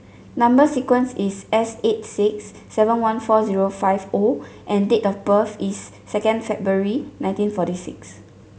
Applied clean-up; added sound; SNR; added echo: none; none; none; none.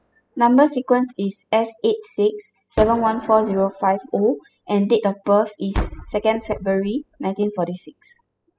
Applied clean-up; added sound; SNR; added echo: classical method spectral subtraction.